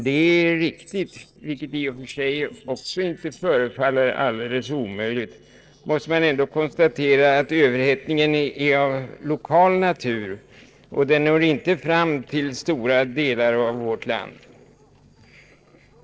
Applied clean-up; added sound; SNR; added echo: neural separator model SepFormer DNS4.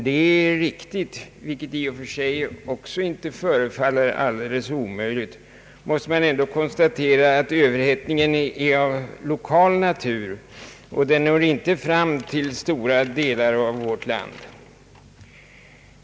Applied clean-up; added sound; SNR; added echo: none; none; none; none.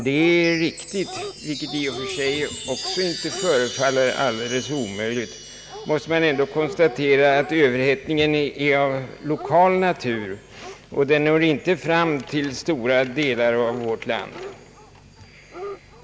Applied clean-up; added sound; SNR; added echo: none; Chime + Dog; 14 dB; none.